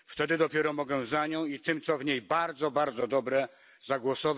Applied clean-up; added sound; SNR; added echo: none; none; none; none.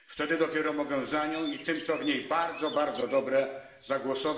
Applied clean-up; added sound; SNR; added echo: none; Chirp, tweet; 18 dB; reverberation time 0.9 s.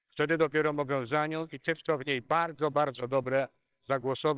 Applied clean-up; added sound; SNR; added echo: neural separator model SepFormer WHAMR!.